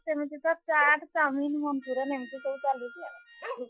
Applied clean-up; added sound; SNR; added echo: classical method Wiener filter.